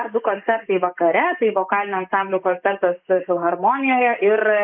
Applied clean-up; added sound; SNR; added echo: neural mask model Resemble Enhance denoiser.